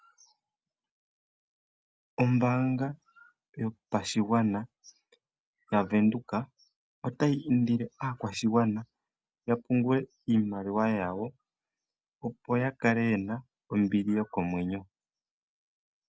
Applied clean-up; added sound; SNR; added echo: none; none; none; none.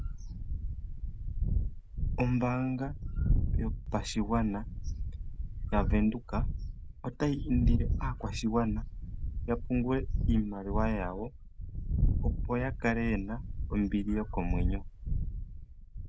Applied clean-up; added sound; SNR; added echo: none; Wind; -2 dB; none.